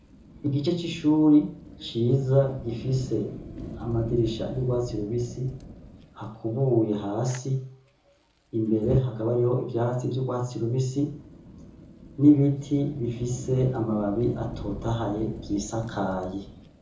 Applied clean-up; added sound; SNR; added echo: none; Fire; 15 dB; reverberation time 0.5 s.